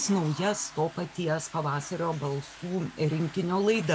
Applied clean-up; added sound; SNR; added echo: none; Toilet flush / Water; 18 dB; none.